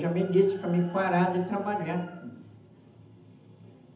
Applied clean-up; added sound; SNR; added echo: none; none; none; reverberation time 0.8 s.